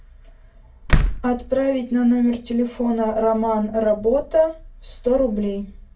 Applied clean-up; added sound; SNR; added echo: none; Slam; 0 dB; reverberation time 0.2 s.